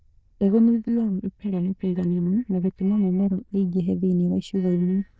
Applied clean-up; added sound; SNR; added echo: neural diffusion model UNIVERSE++.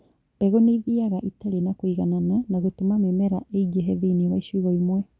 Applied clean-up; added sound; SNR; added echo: none; none; none; none.